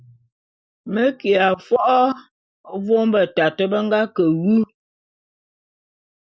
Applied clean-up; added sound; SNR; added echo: none; none; none; none.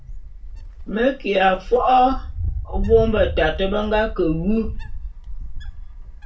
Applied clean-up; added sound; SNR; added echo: none; Wind; 6 dB; reverberation time 0.2 s.